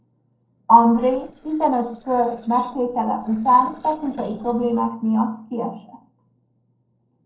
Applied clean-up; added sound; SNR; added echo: neural separator model SepFormer DNS4.